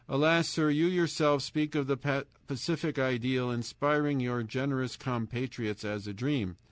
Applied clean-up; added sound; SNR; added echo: none; none; none; none.